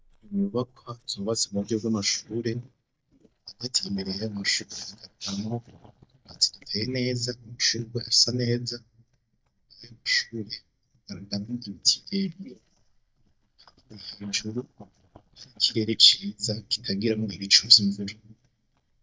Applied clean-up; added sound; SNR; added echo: neural mask model DeepFilterNet 3.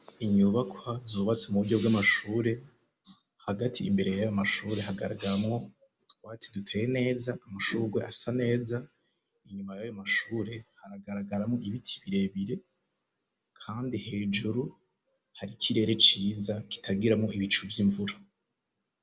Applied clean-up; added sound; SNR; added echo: none; none; none; none.